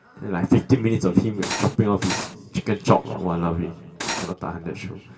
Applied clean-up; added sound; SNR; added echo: none; Cutlery, silverware; 5 dB; reverberation time 2.0 s.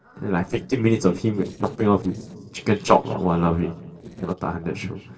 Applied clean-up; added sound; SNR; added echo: neural separator model SepFormer DNS4.